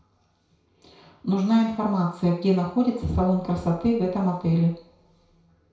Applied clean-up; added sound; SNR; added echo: none; none; none; reverberation time 0.5 s.